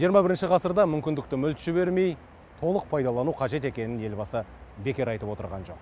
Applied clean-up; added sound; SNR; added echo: none; none; none; none.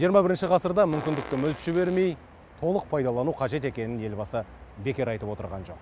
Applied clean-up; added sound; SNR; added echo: none; Fart; 15 dB; none.